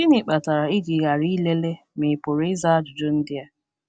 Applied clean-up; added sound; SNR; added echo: none; none; none; none.